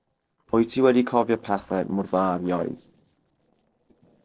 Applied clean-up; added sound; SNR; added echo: neural separator model SepFormer DNS4.